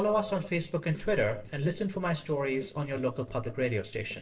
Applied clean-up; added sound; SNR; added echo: neural separator model SepFormer DNS4.